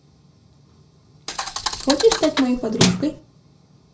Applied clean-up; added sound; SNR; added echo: none; Thump, thud; 1 dB; reverberation time 0.5 s.